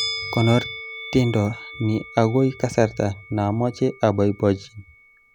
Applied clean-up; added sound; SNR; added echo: none; Musical instrument; 13 dB; none.